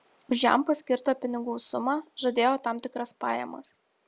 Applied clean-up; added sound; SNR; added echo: none; none; none; none.